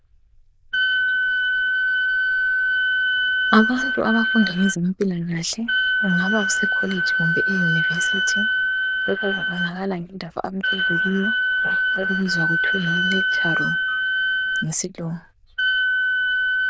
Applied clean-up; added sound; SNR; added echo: neural diffusion model UNIVERSE++.